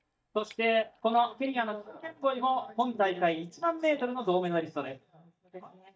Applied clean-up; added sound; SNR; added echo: neural mask model DeepFilterNet 3.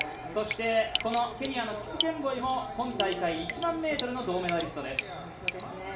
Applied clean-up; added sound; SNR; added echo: none; Drip; 6 dB; reverberation time 0.5 s.